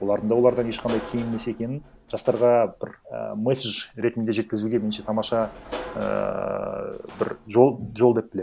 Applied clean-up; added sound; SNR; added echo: none; Sliding door / Slam; 18 dB; none.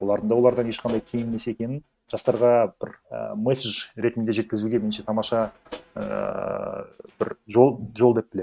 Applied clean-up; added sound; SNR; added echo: neural mask model RNNoise.